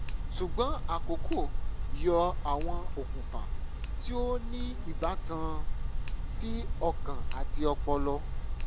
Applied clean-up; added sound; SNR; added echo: none; Tick; -5 dB; none.